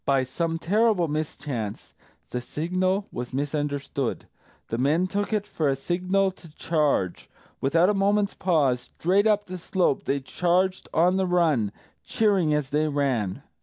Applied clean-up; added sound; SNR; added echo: none; none; none; none.